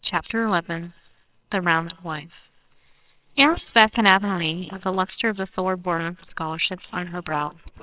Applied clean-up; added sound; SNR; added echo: neural separator model SepFormer WHAMR!.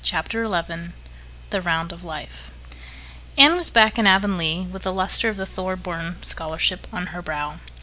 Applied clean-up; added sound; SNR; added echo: none; none; none; none.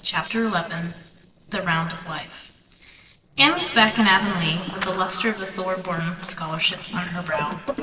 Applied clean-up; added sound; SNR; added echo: neural separator model SepFormer DNS4.